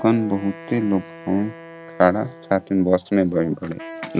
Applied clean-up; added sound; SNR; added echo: none; Wind instrument, woodwind instrument; 18 dB; none.